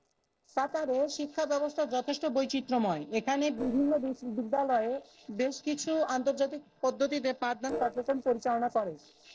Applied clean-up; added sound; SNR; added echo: neural separator model SepFormer DNS4.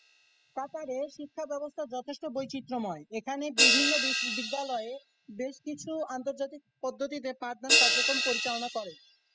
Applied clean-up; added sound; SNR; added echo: classical method spectral subtraction.